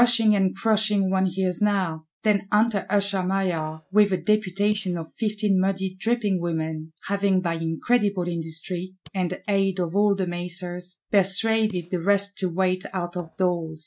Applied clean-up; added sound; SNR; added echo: neural mask model DeepFilterNet 3.